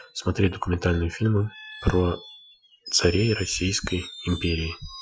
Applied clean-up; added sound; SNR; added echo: classical method Wiener filter.